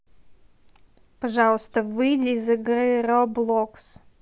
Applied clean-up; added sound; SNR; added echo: none; none; none; none.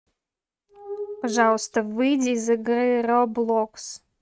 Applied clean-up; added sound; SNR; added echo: neural mask model RNNoise.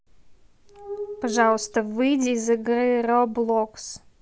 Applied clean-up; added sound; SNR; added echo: none; Glass; 13 dB; none.